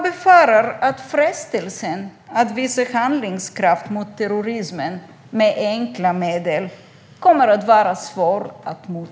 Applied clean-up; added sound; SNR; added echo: none; none; none; none.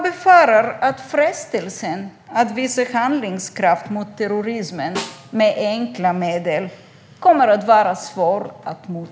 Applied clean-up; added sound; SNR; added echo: none; Snare drum; 18 dB; none.